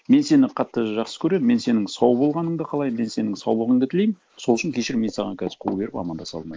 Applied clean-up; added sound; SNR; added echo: neural mask model Resemble Enhance denoiser.